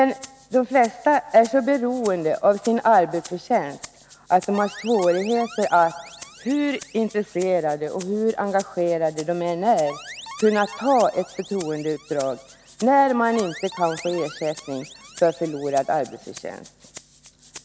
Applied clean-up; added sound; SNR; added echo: none; Rattle (instrument) + Alarm; 19 dB; none.